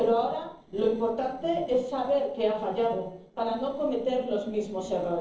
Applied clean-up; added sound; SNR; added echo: neural separator model SepFormer DNS4.